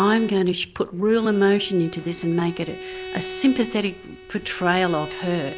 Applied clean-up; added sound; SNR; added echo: none; Bowed string instrument; 14 dB; none.